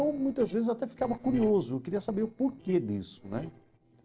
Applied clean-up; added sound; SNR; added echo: neural separator model SepFormer DNS4.